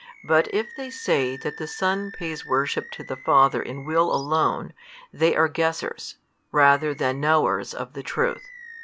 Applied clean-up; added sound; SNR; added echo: none; Animal; 20 dB; none.